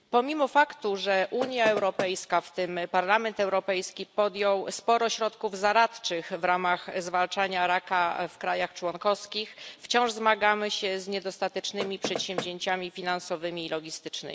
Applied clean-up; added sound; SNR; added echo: none; Knock; 8 dB; none.